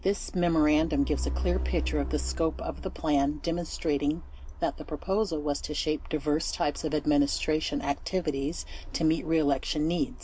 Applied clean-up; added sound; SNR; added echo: none; Truck; 8 dB; none.